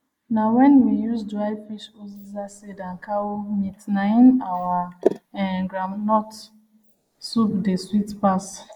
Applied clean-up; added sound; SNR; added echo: neural mask model Resemble Enhance denoiser.